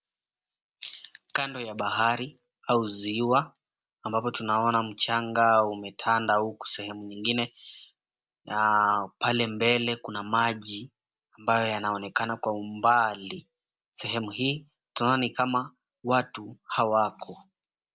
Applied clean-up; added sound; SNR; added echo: none; none; none; none.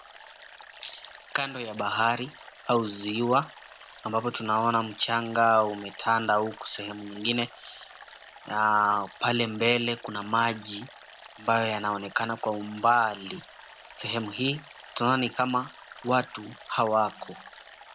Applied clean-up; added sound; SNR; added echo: none; Stream; 20 dB; none.